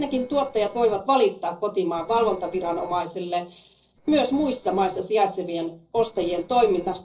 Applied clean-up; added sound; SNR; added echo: neural separator model SepFormer DNS4.